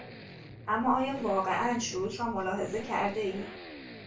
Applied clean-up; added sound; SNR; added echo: none; Accelerating, revving, vroom; 14 dB; reverberation time 0.3 s.